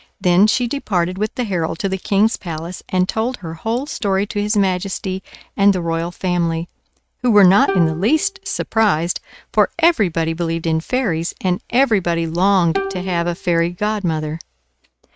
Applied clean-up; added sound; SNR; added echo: neural mask model RNNoise.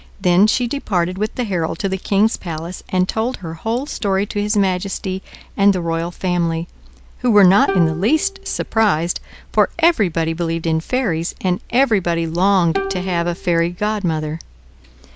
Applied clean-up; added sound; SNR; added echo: none; Plucked string instrument; 12 dB; none.